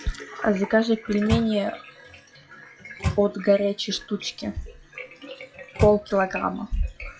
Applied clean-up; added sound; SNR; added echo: classical method log-MMSE.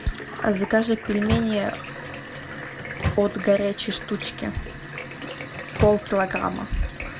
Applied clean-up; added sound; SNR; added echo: none; Microwave oven; 5 dB; none.